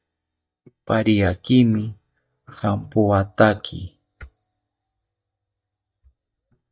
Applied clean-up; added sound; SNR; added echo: neural mask model DeepFilterNet 3.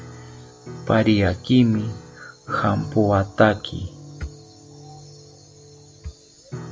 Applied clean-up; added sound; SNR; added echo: none; Piano; 16 dB; none.